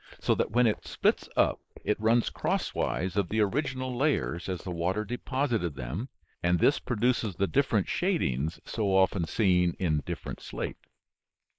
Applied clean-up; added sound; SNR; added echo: neural mask model Resemble Enhance denoiser.